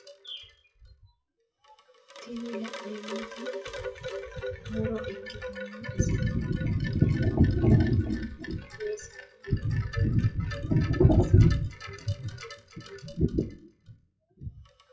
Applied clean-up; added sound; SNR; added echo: classical method WPE with log-MMSE.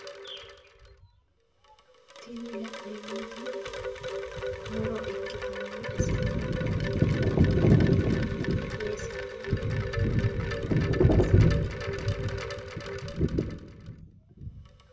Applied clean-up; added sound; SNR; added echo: none; Wind chime; 9 dB; reverberation time 0.7 s.